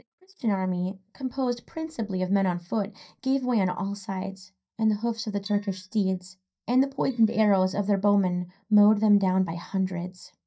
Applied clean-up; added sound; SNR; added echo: neural mask model DeepFilterNet 3.